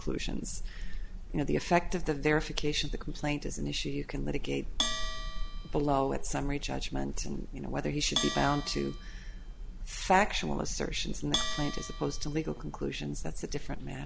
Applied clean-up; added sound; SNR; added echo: none; Bell; 10 dB; none.